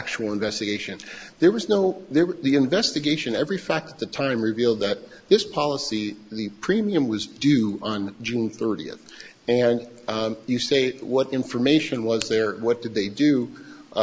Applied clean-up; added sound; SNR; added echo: none; none; none; none.